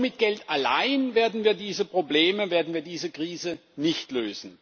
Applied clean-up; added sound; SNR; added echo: none; none; none; none.